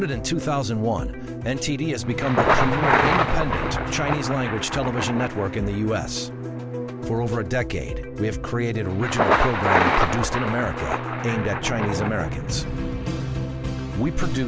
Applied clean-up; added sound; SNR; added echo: none; Thunder; 2 dB; none.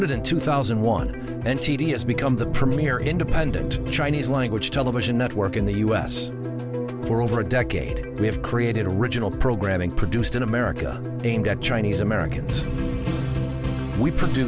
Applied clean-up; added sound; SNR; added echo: none; none; none; none.